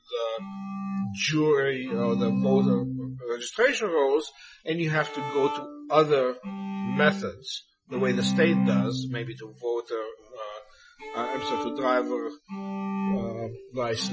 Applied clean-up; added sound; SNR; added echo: classical method Wiener filter.